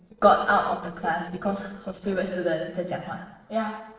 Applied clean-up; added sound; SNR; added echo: neural separator model SepFormer DNS4.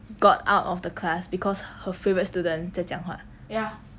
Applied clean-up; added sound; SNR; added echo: none; none; none; none.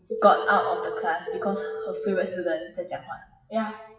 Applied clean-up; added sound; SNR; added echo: classical method WPE with log-MMSE.